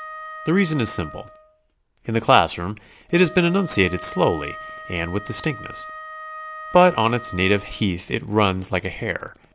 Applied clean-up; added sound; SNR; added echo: none; Wind instrument, woodwind instrument; 16 dB; none.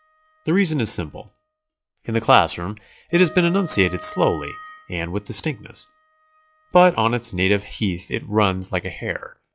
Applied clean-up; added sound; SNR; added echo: classical method log-MMSE.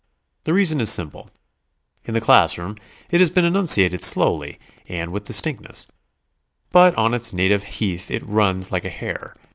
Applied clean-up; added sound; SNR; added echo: none; none; none; none.